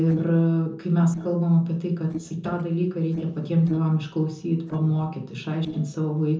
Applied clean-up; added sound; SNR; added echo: neural separator model SepFormer DNS4.